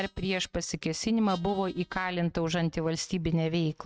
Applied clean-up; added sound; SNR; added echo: neural mask model RNNoise.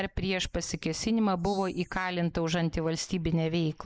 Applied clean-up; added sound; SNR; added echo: neural mask model Resemble Enhance denoiser.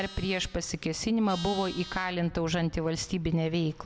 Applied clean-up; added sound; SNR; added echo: none; Livestock, farm animals, working animals; 17 dB; none.